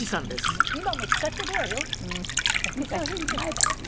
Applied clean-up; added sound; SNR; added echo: none; Liquid; -5 dB; none.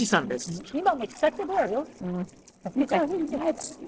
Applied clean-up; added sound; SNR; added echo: neural separator model SepFormer DNS4.